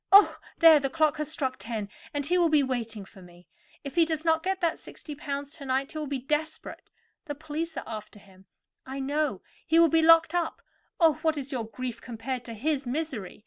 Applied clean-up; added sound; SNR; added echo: none; none; none; none.